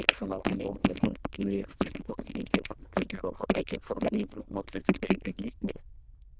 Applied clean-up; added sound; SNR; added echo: neural diffusion model UNIVERSE++.